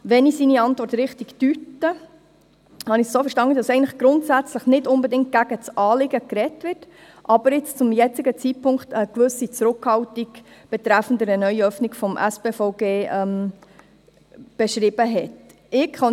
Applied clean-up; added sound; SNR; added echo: none; none; none; none.